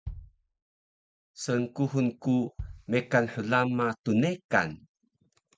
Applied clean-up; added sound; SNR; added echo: none; Bass drum; 18 dB; none.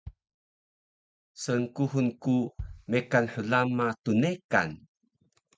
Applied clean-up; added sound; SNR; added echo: neural mask model RNNoise.